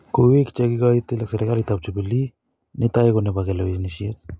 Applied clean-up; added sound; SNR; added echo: none; none; none; none.